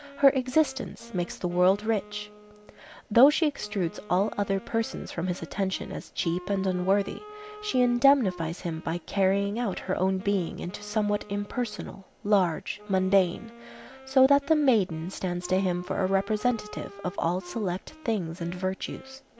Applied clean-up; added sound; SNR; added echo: none; Wind instrument, woodwind instrument; 20 dB; none.